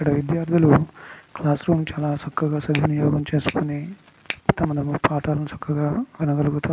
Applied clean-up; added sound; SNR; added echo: none; Finger snapping; 11 dB; none.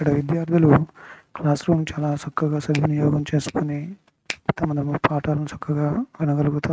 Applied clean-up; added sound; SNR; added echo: neural mask model RNNoise.